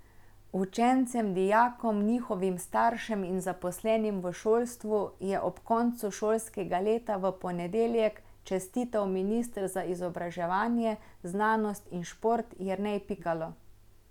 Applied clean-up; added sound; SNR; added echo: none; none; none; none.